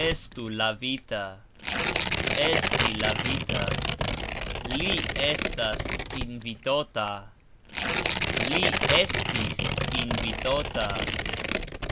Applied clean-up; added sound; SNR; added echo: none; Tearing; -2 dB; none.